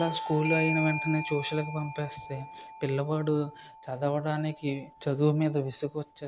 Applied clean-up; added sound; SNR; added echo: none; Bell / Doorbell; 10 dB; none.